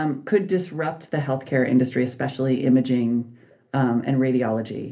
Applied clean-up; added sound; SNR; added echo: none; none; none; reverberation time 0.3 s.